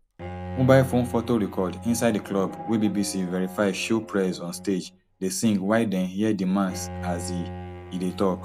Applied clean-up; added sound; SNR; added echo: none; Bowed string instrument; 13 dB; none.